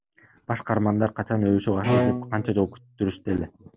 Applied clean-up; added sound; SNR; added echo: none; Bowed string instrument; 2 dB; none.